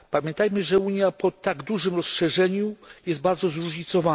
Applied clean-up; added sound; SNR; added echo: none; none; none; none.